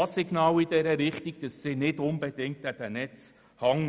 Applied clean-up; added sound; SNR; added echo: none; none; none; none.